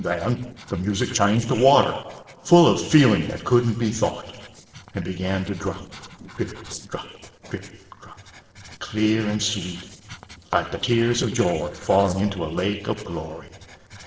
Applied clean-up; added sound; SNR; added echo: neural separator model SepFormer DNS4.